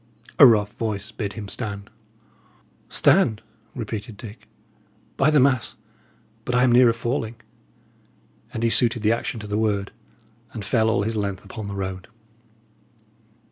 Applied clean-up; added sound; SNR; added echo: none; none; none; none.